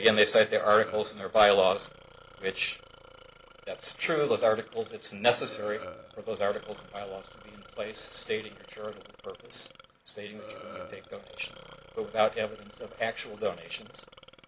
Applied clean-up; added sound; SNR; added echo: none; Burping, eructation; 18 dB; none.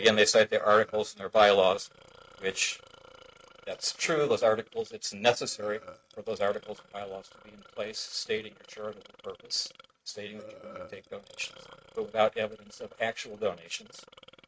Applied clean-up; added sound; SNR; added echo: neural mask model RNNoise.